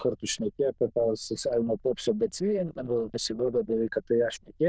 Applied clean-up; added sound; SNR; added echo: neural diffusion model UNIVERSE++.